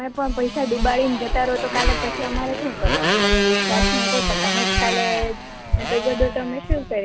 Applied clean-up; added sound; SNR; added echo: none; Motorcycle + Walk, footsteps; -2 dB; none.